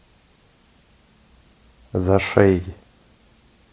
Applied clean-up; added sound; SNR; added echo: none; none; none; none.